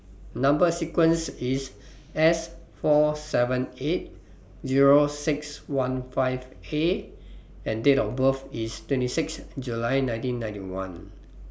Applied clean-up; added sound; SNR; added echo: none; none; none; none.